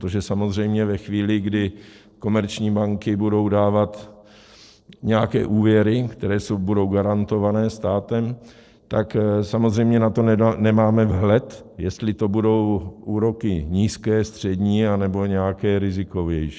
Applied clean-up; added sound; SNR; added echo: neural separator model SepFormer DNS4.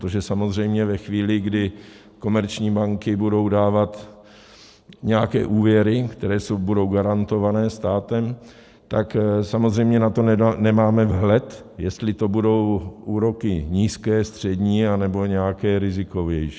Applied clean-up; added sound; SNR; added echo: none; Brass instrument; 19 dB; none.